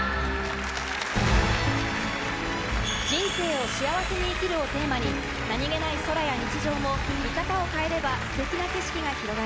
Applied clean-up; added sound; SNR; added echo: none; Bowed string instrument; 13 dB; none.